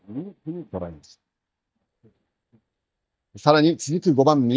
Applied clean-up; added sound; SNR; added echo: neural mask model DeepFilterNet 3.